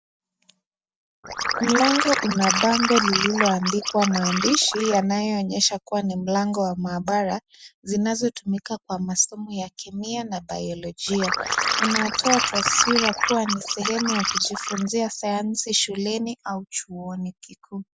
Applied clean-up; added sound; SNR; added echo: none; Liquid; 0 dB; none.